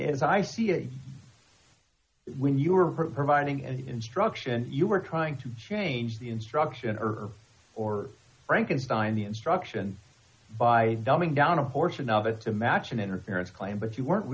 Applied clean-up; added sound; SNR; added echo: none; none; none; none.